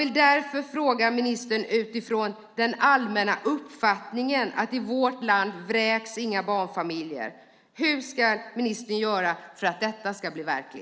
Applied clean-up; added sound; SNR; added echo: none; none; none; none.